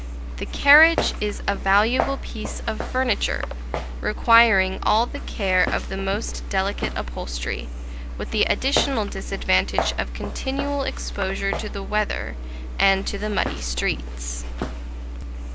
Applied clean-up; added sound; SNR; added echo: none; Walk, footsteps; 11 dB; none.